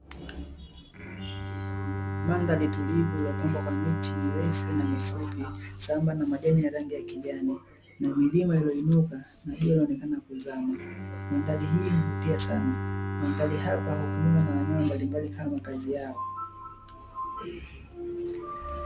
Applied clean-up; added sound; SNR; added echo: none; Bowed string instrument; 6 dB; none.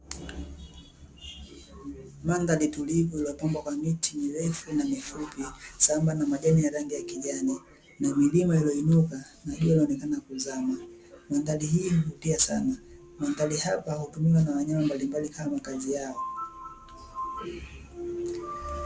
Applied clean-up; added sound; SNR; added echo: none; none; none; none.